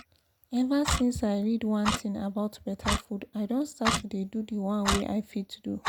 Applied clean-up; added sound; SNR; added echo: none; Clock; 5 dB; none.